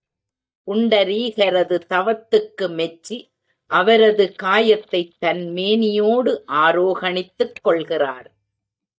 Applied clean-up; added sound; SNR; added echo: neural mask model DeepFilterNet 3.